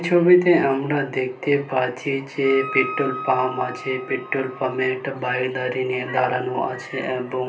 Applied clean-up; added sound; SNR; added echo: none; Wind instrument, woodwind instrument; 12 dB; reverberation time 0.3 s.